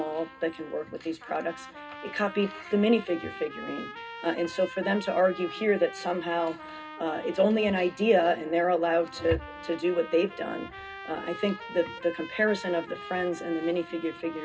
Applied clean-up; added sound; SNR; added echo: none; Trumpet; 15 dB; reverberation time 0.2 s.